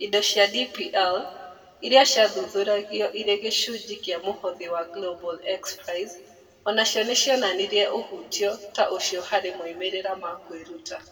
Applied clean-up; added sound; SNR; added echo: none; none; none; reverberation time 1.1 s.